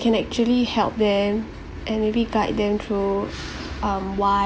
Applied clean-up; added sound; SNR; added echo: none; none; none; none.